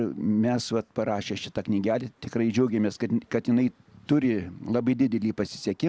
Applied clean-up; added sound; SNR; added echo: none; none; none; none.